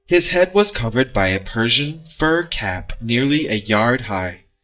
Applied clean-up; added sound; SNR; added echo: neural mask model DeepFilterNet 3.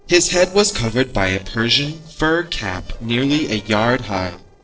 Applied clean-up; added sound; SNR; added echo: neural separator model SepFormer DNS4.